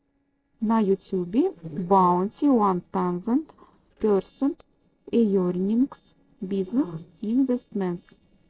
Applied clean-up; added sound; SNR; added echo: neural separator model SepFormer DNS4.